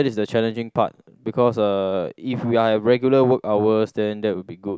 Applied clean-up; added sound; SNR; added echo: none; none; none; none.